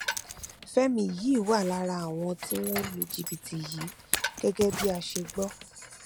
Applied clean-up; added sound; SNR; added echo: none; Dishes, pots, and pans + Zipper (clothing); 8 dB; none.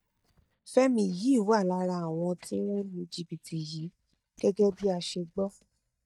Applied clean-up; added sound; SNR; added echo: neural mask model DeepFilterNet 3.